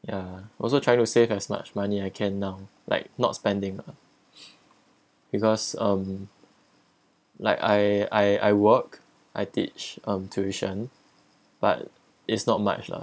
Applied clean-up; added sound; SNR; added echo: none; none; none; none.